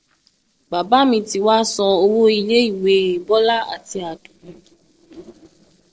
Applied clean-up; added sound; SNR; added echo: neural separator model SepFormer DNS4.